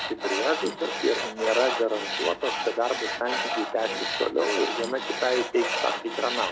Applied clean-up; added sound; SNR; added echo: none; Tools; 3 dB; none.